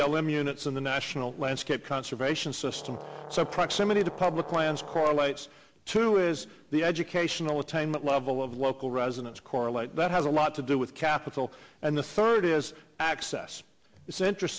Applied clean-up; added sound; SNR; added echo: none; Brass instrument; 14 dB; none.